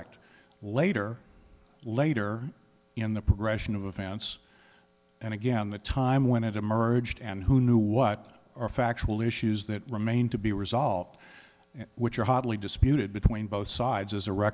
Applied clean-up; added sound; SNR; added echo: none; none; none; none.